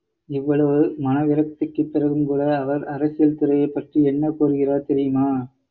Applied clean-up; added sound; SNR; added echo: none; none; none; none.